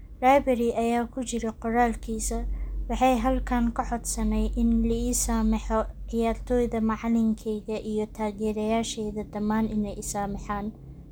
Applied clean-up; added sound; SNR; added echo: none; none; none; none.